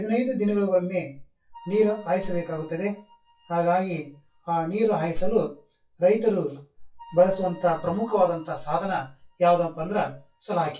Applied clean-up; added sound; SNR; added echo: classical method WPE with log-MMSE.